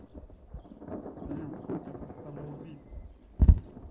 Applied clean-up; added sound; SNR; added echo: none; Thunder; 13 dB; reverberation time 0.3 s.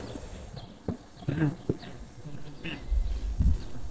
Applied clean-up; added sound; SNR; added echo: neural mask model DeepFilterNet 3.